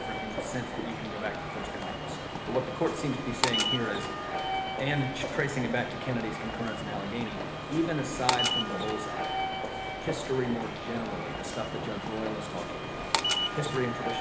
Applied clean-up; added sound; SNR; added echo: none; Walk, footsteps / Subway, metro, underground; 0 dB; reverberation time 1.1 s.